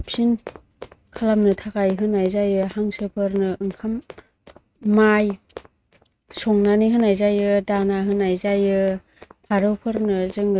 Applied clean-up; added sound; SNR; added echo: neural mask model RNNoise.